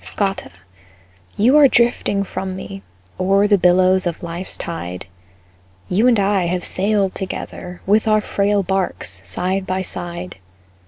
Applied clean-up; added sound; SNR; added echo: none; Chink, clink; 20 dB; none.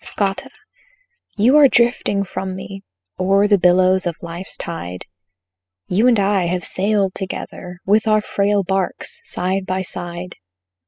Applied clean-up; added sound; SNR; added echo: classical method spectral subtraction.